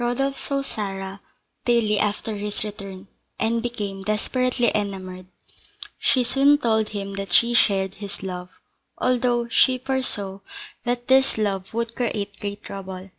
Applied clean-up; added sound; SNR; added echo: none; none; none; none.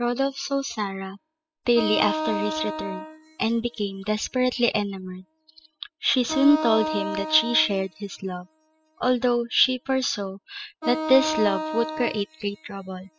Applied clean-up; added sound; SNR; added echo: classical method spectral subtraction.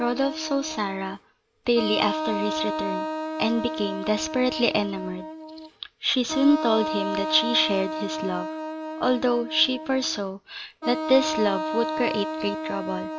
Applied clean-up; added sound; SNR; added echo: none; Wind instrument, woodwind instrument; 5 dB; none.